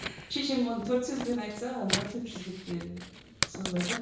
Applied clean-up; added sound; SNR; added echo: none; Tearing; 5 dB; reverberation time 0.7 s.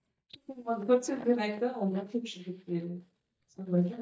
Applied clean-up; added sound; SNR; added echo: neural mask model DeepFilterNet 3.